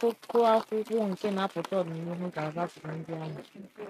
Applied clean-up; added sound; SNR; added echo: neural mask model RNNoise.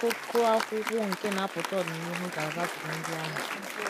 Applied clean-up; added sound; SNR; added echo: none; Applause; 4 dB; none.